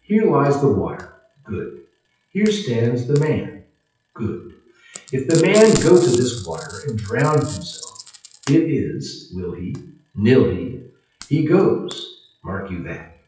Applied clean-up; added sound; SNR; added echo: classical method WPE with log-MMSE.